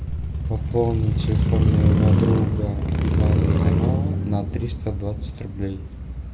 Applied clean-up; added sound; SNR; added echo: none; Motorcycle; -5 dB; reverberation time 1.0 s.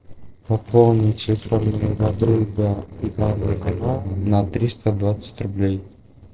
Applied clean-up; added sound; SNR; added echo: neural separator model SepFormer DNS4.